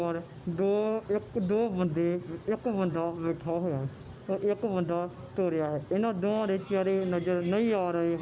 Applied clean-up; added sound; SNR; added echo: none; none; none; none.